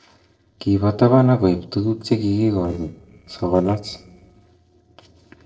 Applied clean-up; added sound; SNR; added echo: neural separator model SepFormer DNS4.